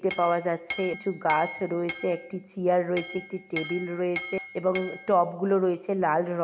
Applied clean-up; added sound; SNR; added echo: none; Chink, clink; 12 dB; none.